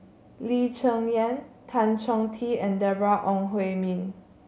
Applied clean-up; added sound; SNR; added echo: none; none; none; none.